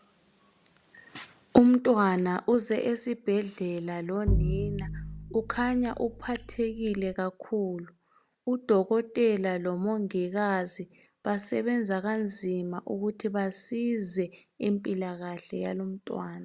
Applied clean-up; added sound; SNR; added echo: none; Bowed string instrument; 3 dB; none.